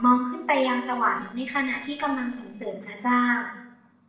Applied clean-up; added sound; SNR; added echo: neural separator model SepFormer DNS4.